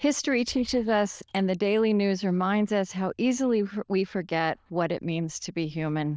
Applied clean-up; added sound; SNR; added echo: neural diffusion model UNIVERSE++.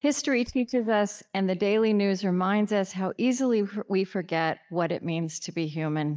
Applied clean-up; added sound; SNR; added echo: neural mask model DeepFilterNet 3.